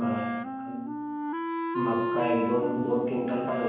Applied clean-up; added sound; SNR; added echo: none; Wind instrument, woodwind instrument; 2 dB; reverberation time 1.0 s.